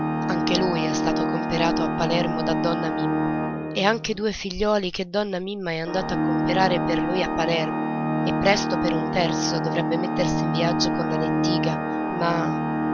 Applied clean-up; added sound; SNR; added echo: none; Organ; -2 dB; none.